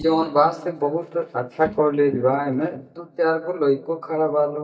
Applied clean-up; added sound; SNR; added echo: neural mask model DeepFilterNet 3.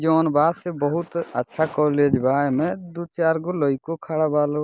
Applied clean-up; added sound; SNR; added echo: none; none; none; none.